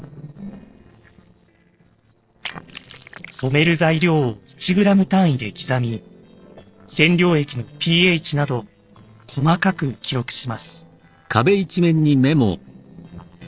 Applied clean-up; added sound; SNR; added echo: neural separator model SepFormer DNS4.